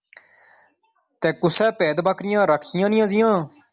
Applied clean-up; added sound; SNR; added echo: none; none; none; none.